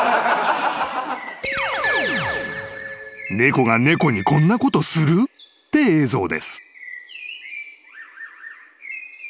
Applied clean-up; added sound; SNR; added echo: none; Bird; 16 dB; none.